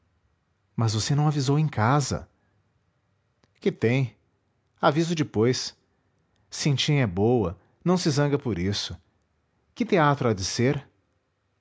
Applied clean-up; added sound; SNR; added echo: none; none; none; none.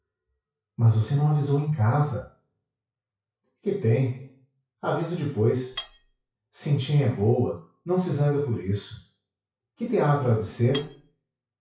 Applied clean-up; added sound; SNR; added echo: classical method WPE with log-MMSE.